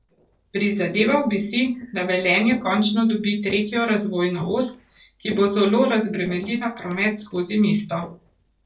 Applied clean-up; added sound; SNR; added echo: neural separator model SepFormer DNS4.